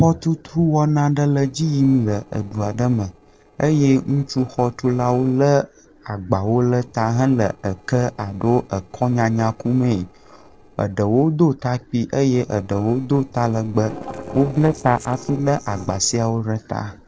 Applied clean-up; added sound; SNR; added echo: neural separator model SepFormer DNS4.